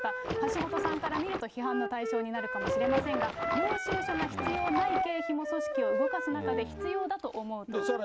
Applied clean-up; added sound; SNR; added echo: none; Water / Splash, splatter + Wind instrument, woodwind instrument; -2 dB; none.